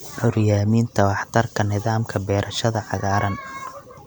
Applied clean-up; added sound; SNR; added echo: none; none; none; none.